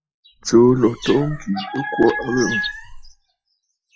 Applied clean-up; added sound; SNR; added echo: classical method log-MMSE.